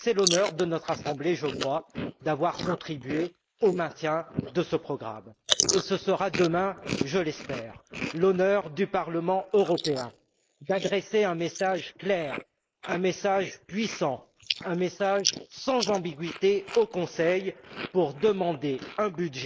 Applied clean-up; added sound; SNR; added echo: neural mask model Resemble Enhance denoiser.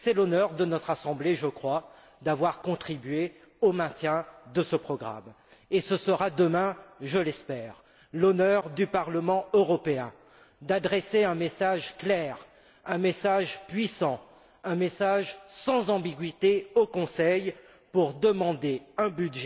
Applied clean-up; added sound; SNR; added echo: none; none; none; none.